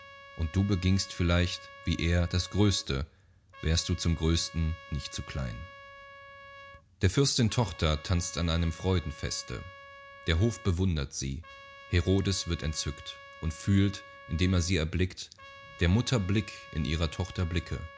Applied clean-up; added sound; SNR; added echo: none; Trumpet; 20 dB; none.